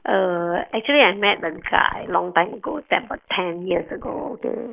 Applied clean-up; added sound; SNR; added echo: neural mask model Resemble Enhance denoiser.